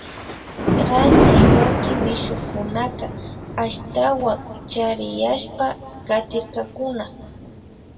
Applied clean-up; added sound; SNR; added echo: none; Thunder; -3 dB; reverberation time 1.8 s.